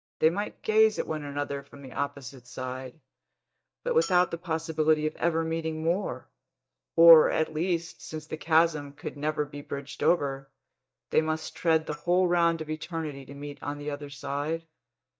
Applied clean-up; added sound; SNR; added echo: neural mask model DeepFilterNet 3.